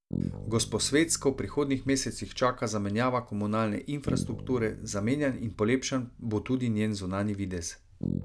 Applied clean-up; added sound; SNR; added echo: none; Bass guitar; 11 dB; none.